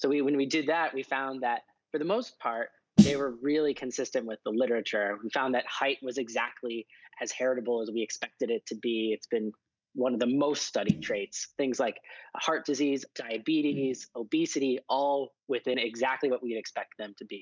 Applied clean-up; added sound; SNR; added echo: neural mask model DeepFilterNet 3.